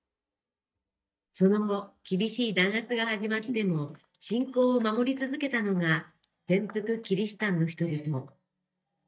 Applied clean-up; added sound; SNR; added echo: neural mask model DeepFilterNet 3.